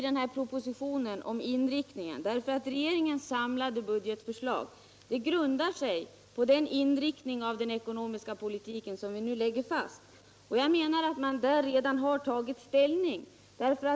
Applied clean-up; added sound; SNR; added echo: none; none; none; none.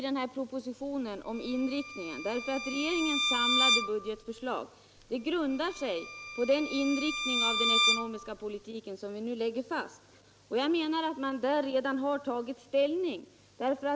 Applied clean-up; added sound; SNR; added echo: none; Bowed string instrument; 0 dB; none.